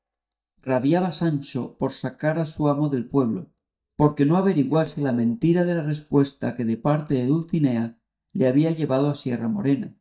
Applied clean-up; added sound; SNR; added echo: neural mask model DeepFilterNet 3.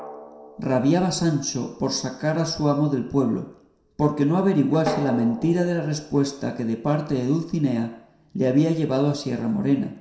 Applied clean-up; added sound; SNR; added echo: none; Drum; 17 dB; reverberation time 0.7 s.